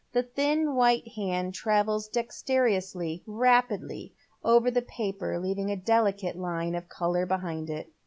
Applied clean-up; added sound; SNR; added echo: none; none; none; none.